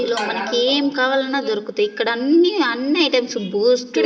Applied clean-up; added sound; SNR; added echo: none; Wood; 20 dB; reverberation time 1.7 s.